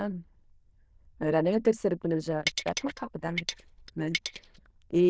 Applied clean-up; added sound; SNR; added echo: neural diffusion model UNIVERSE++.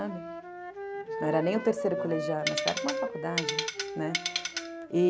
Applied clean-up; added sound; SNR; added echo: none; Tools + Wind instrument, woodwind instrument; 2 dB; none.